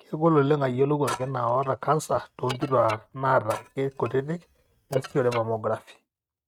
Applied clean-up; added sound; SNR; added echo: neural mask model RNNoise.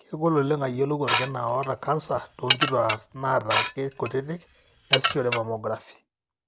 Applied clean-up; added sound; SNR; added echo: none; Dishes, pots, and pans / Glass; 1 dB; none.